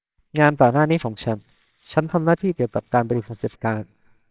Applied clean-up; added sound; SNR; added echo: neural separator model SepFormer WHAMR!.